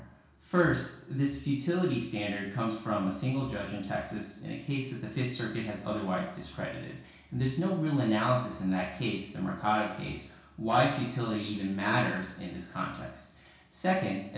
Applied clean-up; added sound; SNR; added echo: none; none; none; reverberation time 0.6 s.